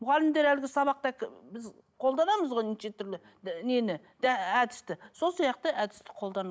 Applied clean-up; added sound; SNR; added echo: none; none; none; none.